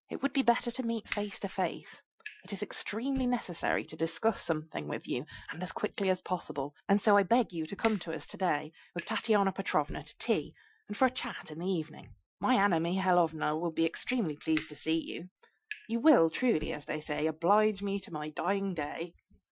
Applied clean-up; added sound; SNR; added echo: classical method Wiener filter.